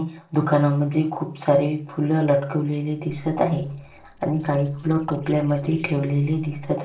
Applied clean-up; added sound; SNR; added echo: neural separator model SepFormer DNS4.